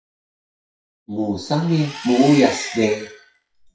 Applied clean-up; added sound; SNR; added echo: classical method WPE with log-MMSE.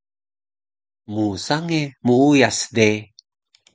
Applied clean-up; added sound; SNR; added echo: none; none; none; none.